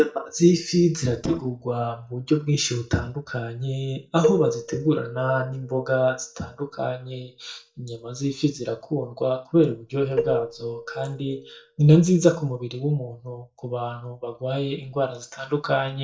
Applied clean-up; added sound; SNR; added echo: neural mask model DeepFilterNet 3.